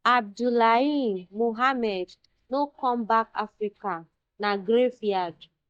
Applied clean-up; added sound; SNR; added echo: neural mask model DeepFilterNet 3.